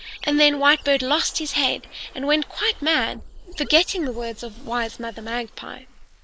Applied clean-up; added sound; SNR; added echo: neural mask model Resemble Enhance denoiser.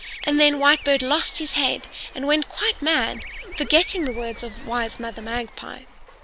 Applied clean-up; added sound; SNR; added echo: none; Waves, surf + Animal; 14 dB; none.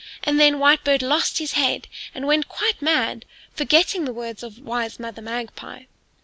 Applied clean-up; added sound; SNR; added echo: none; none; none; none.